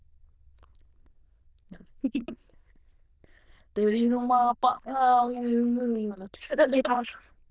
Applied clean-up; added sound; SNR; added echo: neural diffusion model UNIVERSE++.